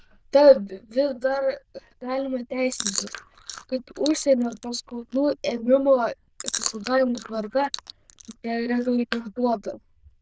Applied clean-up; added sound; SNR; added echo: neural diffusion model UNIVERSE++.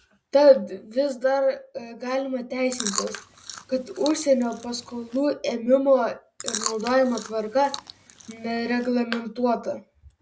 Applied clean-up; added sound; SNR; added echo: none; Chewing, mastication; 12 dB; none.